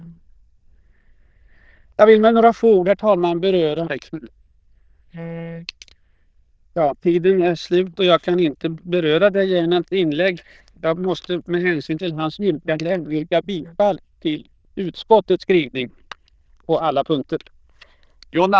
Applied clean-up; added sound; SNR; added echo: neural diffusion model UNIVERSE++.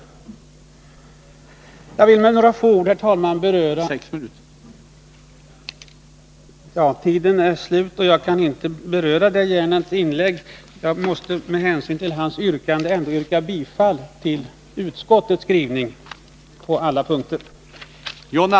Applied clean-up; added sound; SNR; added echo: none; none; none; none.